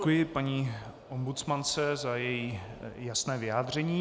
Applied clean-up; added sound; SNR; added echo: none; none; none; none.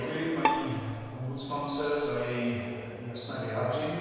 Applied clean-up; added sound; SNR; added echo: none; Bowed string instrument; 3 dB; reverberation time 1.9 s.